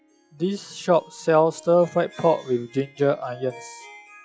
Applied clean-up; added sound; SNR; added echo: classical method log-MMSE.